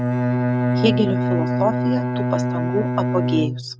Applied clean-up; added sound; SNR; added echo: neural mask model RNNoise.